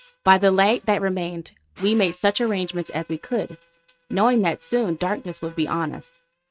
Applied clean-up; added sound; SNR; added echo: neural mask model RNNoise.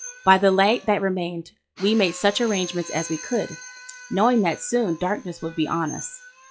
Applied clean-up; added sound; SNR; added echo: classical method log-MMSE.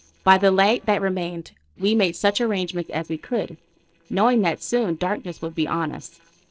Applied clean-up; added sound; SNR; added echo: neural separator model SepFormer DNS4.